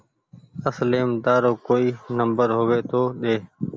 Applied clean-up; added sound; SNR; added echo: none; none; none; none.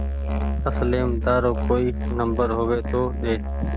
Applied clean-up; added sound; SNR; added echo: neural mask model RNNoise.